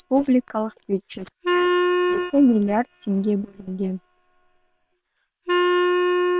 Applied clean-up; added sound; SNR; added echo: neural separator model SepFormer WHAM!.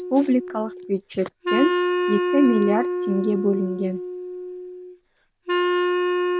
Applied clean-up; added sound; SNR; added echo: none; Wind instrument, woodwind instrument; 0 dB; none.